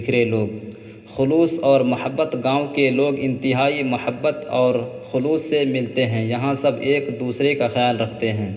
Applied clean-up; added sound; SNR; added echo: none; none; none; reverberation time 0.2 s.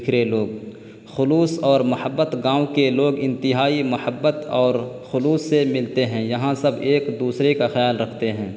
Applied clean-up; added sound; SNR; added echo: none; none; none; none.